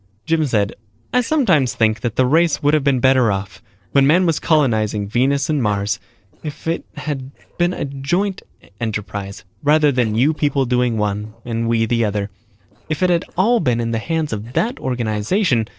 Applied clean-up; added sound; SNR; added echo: neural separator model SepFormer DNS4.